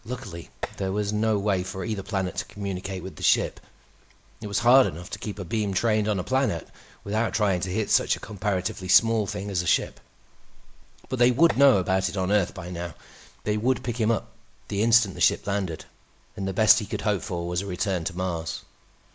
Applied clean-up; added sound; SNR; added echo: none; Tap; 12 dB; none.